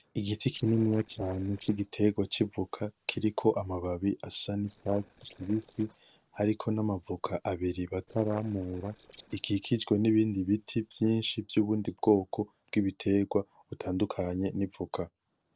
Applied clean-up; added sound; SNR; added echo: neural separator model SepFormer DNS4.